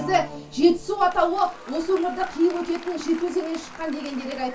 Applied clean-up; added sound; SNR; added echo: none; Applause; 17 dB; reverberation time 0.2 s.